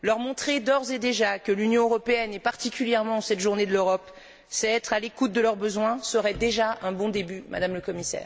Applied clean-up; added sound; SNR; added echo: none; none; none; none.